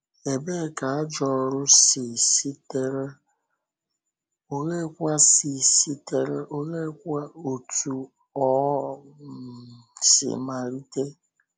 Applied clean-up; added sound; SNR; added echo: none; none; none; none.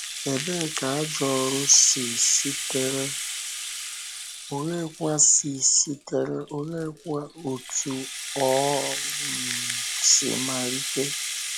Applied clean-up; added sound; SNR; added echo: none; Rattle (instrument); 6 dB; none.